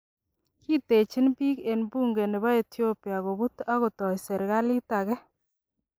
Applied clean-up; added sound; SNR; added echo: neural mask model Resemble Enhance denoiser.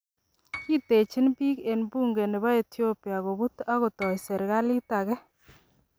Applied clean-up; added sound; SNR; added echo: none; Piano; 19 dB; none.